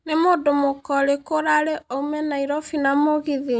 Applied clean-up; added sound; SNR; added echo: none; none; none; none.